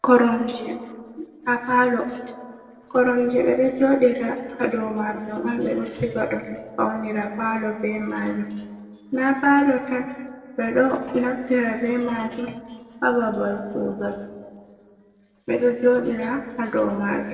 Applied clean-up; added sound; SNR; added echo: neural separator model SepFormer DNS4.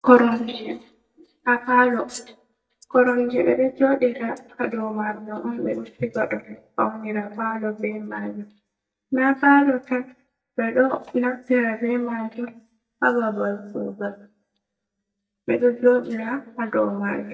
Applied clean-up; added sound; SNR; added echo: neural mask model DeepFilterNet 3.